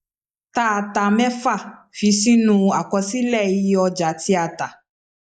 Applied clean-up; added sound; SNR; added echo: neural mask model Resemble Enhance denoiser.